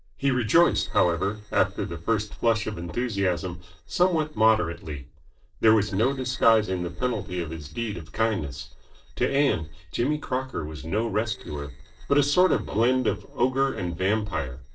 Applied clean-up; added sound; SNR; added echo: neural separator model SepFormer DNS4.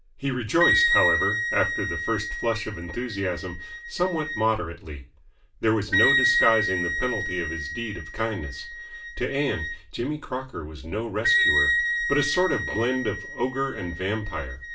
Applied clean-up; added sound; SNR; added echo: none; Wind instrument, woodwind instrument; 0 dB; reverberation time 0.3 s.